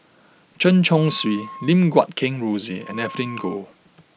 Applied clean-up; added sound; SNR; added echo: none; Wind instrument, woodwind instrument; 19 dB; none.